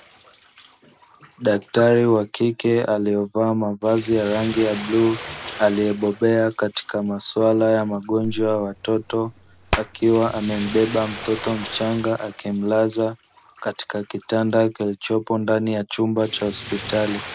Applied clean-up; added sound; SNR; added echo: none; Bathtub (filling or washing) + Hands; 15 dB; none.